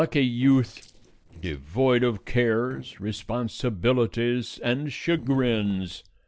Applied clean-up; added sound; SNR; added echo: neural separator model SepFormer DNS4.